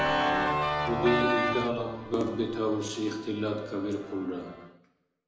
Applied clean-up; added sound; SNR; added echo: none; Organ; 0 dB; reverberation time 0.9 s.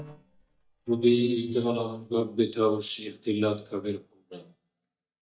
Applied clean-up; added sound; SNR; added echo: neural mask model DeepFilterNet 3.